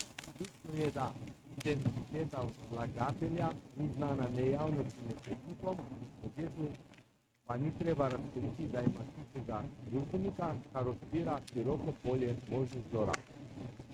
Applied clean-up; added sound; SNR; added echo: neural mask model RNNoise.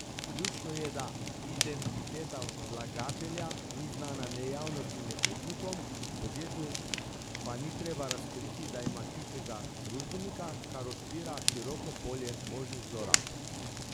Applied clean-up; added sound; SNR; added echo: none; Fire; -4 dB; none.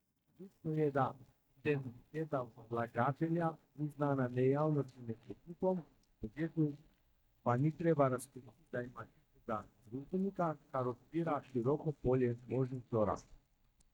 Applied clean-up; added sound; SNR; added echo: neural mask model DeepFilterNet 3.